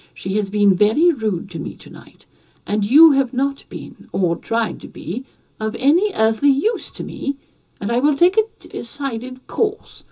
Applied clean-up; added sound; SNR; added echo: none; none; none; reverberation time 0.2 s.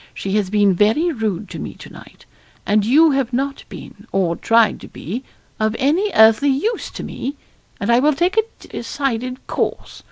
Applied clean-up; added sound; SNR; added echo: none; none; none; none.